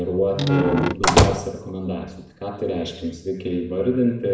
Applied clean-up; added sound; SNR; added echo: none; Squeak / Slam / Wood; -4 dB; reverberation time 0.7 s.